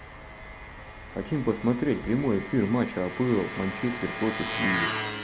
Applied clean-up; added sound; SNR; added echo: none; Engine; 6 dB; none.